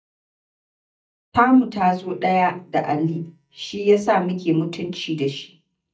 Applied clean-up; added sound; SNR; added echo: neural mask model DeepFilterNet 3.